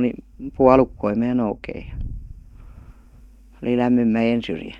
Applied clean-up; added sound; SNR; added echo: neural mask model DeepFilterNet 3.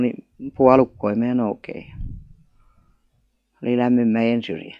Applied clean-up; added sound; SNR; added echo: classical method log-MMSE.